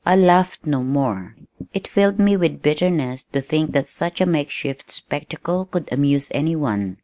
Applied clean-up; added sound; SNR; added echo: none; none; none; none.